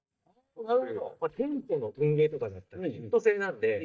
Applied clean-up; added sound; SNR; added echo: neural mask model DeepFilterNet 3.